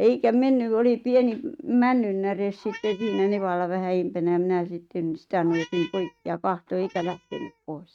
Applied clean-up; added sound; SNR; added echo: neural mask model RNNoise.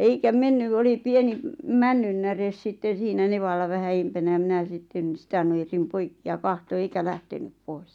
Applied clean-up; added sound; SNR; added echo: none; none; none; none.